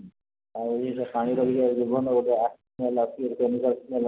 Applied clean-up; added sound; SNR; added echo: none; none; none; none.